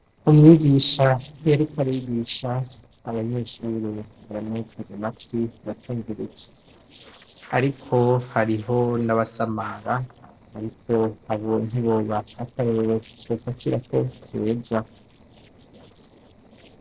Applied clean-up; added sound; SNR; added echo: neural separator model SepFormer DNS4.